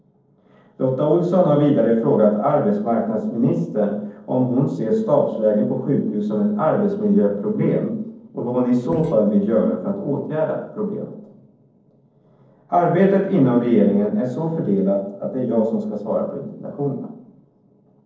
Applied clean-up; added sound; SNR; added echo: neural separator model SepFormer DNS4.